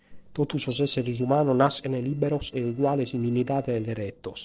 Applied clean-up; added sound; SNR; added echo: neural separator model SepFormer DNS4.